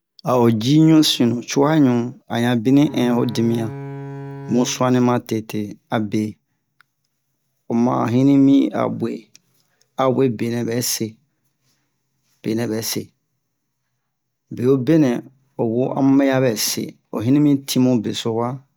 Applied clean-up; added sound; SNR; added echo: none; Bowed string instrument; 14 dB; none.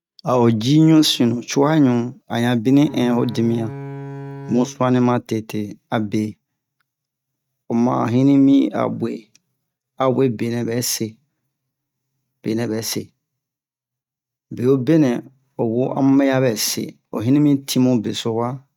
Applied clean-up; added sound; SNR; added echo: neural mask model RNNoise.